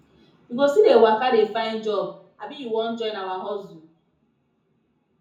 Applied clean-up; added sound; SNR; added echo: none; none; none; reverberation time 0.6 s.